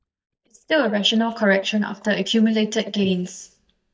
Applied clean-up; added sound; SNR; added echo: neural mask model DeepFilterNet 3.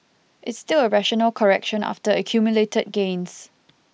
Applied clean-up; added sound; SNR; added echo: none; none; none; none.